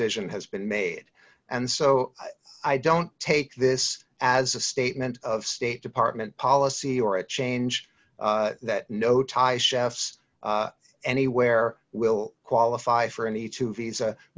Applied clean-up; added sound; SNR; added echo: none; none; none; none.